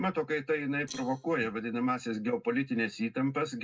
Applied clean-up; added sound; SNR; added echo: neural separator model SepFormer DNS4.